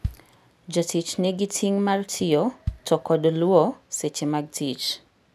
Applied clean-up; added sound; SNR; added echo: none; Bass drum; 16 dB; none.